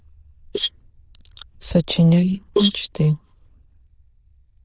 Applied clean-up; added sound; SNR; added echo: neural diffusion model UNIVERSE++.